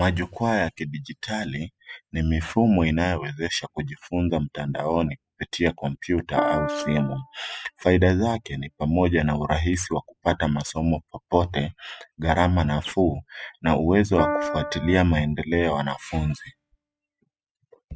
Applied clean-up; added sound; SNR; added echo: classical method spectral subtraction.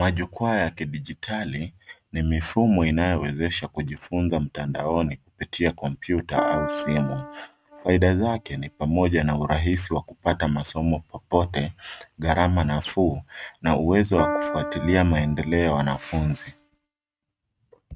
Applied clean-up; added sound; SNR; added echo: neural mask model RNNoise.